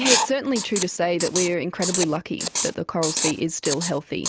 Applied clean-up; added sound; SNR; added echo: none; Writing; 2 dB; none.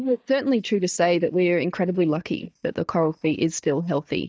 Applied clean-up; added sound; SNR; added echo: neural mask model DeepFilterNet 3.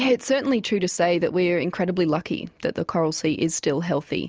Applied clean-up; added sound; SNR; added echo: none; none; none; none.